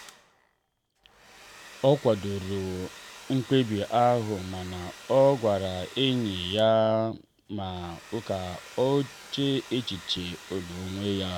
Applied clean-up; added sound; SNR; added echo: none; Domestic sounds, home sounds; 19 dB; none.